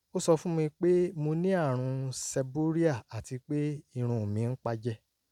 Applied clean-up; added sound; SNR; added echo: none; none; none; none.